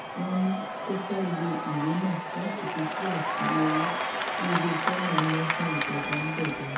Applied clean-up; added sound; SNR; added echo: none; Applause / Crowd / Cheering; 0 dB; reverberation time 0.5 s.